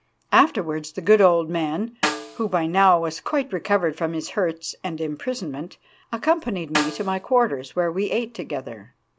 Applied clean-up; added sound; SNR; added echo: none; Snare drum; 10 dB; none.